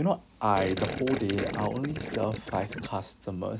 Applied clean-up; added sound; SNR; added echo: none; Gurgling; 5 dB; none.